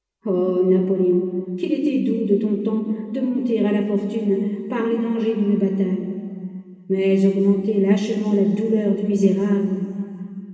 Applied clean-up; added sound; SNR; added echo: none; none; none; reverberation time 2.5 s.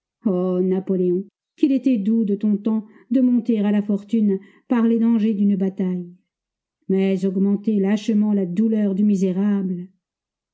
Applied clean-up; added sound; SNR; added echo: none; none; none; none.